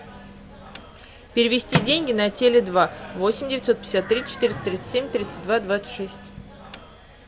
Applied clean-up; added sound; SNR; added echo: none; Microwave oven; 11 dB; none.